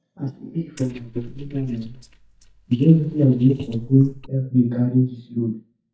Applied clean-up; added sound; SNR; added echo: neural mask model DeepFilterNet 3.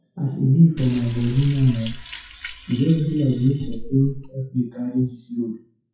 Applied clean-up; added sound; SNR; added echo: classical method WPE with log-MMSE.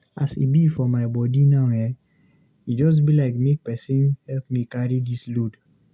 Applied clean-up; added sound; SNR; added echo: none; none; none; none.